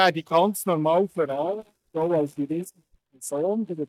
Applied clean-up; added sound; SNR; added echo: neural mask model DeepFilterNet 3.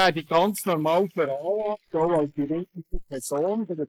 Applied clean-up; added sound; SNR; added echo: neural mask model Resemble Enhance denoiser.